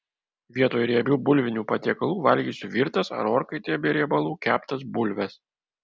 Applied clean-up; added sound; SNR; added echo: none; none; none; none.